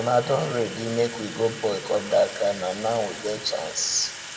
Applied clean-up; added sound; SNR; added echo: none; Sink (filling or washing) / Water tap, faucet; 12 dB; reverberation time 1.3 s.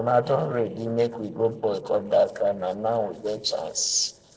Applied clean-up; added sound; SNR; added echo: neural separator model SepFormer DNS4.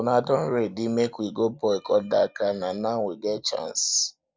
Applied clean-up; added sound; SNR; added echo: none; none; none; none.